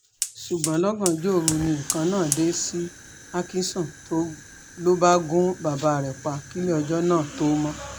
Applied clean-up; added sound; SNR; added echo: none; Fire; 12 dB; none.